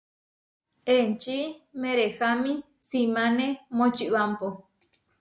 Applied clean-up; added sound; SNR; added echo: none; none; none; none.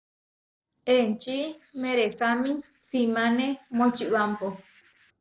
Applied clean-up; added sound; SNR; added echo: neural separator model SepFormer DNS4.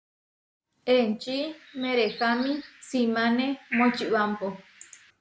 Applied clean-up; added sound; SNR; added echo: none; Bird; 13 dB; none.